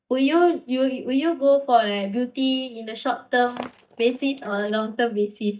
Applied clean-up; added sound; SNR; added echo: neural mask model DeepFilterNet 3.